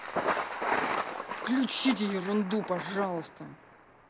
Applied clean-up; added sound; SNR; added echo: none; Thunder; 2 dB; none.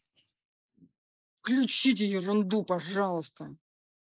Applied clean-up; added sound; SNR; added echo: neural mask model Resemble Enhance denoiser.